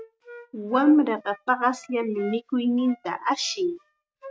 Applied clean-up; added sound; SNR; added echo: neural mask model RNNoise.